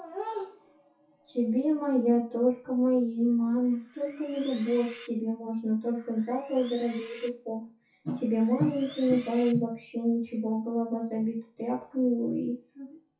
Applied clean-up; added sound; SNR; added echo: classical method WPE with log-MMSE.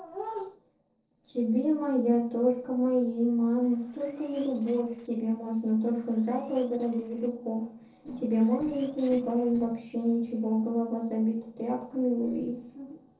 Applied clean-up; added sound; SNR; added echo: neural separator model SepFormer DNS4.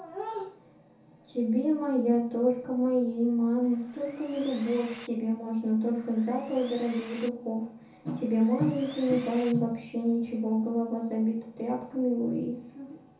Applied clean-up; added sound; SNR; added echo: none; Sawing; 20 dB; reverberation time 0.6 s.